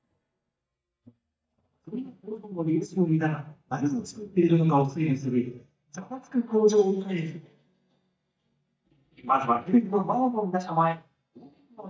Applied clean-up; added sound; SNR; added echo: neural mask model DeepFilterNet 3.